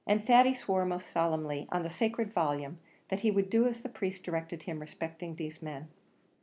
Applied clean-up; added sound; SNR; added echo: none; none; none; none.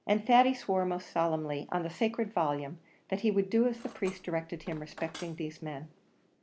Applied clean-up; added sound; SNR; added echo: none; Cutlery, silverware; 20 dB; none.